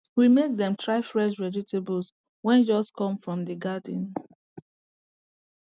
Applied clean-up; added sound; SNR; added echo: none; none; none; none.